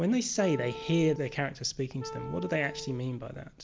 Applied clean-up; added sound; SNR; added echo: none; Wind instrument, woodwind instrument; 13 dB; none.